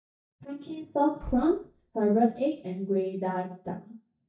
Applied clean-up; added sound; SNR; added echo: neural mask model DeepFilterNet 3.